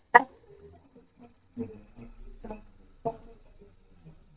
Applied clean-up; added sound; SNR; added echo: neural mask model DeepFilterNet 3.